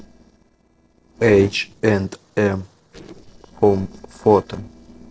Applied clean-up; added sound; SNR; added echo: neural separator model SepFormer DNS4.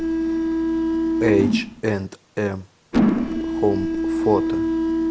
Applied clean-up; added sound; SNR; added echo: none; Mechanisms; -4 dB; none.